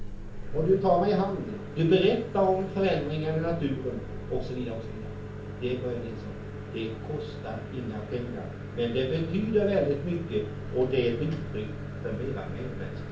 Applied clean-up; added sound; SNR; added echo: none; Microwave oven; 7 dB; reverberation time 0.4 s.